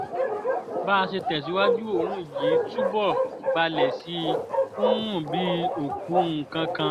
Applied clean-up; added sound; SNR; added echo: none; Bark; -1 dB; none.